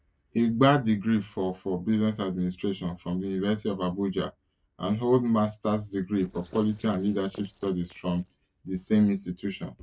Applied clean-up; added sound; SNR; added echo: neural separator model SepFormer DNS4.